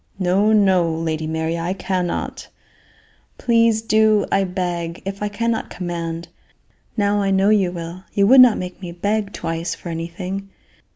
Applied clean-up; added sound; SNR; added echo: none; none; none; none.